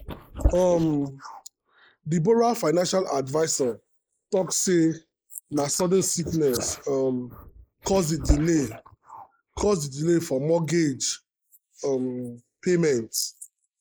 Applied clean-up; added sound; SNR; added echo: neural mask model Resemble Enhance denoiser.